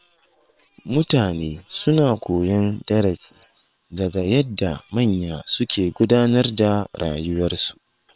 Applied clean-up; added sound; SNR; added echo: neural separator model SepFormer WHAM!.